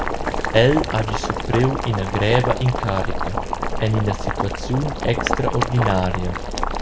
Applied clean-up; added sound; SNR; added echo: none; Boiling; 2 dB; none.